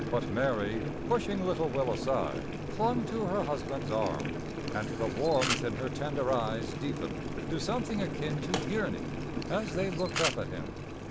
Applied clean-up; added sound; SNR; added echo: none; Camera + Boiling; 2 dB; none.